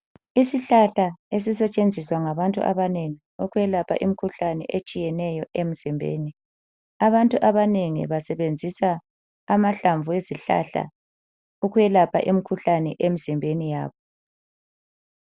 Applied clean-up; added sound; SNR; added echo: none; none; none; none.